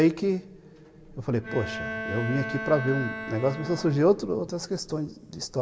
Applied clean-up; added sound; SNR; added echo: none; Bowed string instrument; 9 dB; reverberation time 1.9 s.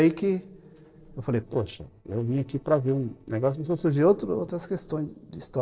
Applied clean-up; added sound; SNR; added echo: neural separator model SepFormer DNS4.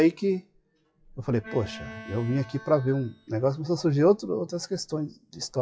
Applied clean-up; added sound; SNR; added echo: classical method WPE with log-MMSE.